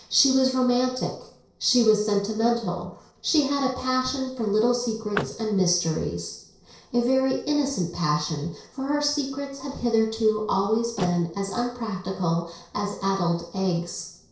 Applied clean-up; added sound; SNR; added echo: neural separator model SepFormer DNS4.